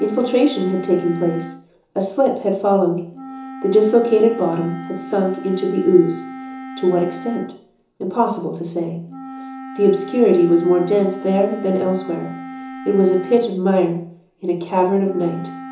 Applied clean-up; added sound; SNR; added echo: none; Wind instrument, woodwind instrument; 15 dB; reverberation time 0.6 s.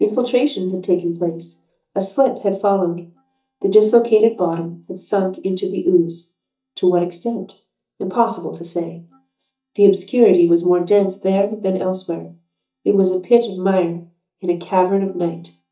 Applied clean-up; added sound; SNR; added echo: neural mask model DeepFilterNet 3.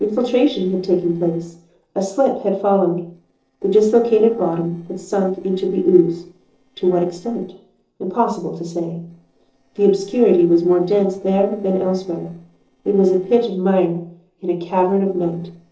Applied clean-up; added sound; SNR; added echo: neural separator model SepFormer DNS4.